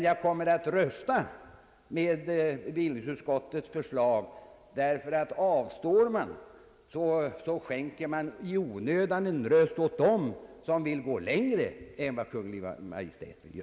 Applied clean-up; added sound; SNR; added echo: none; none; none; none.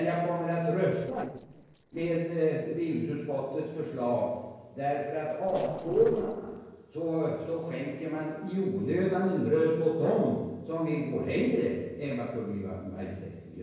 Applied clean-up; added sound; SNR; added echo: neural separator model SepFormer DNS4.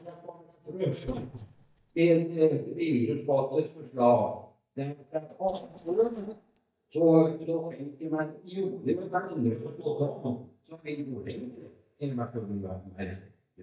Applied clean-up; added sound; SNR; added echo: neural mask model DeepFilterNet 3.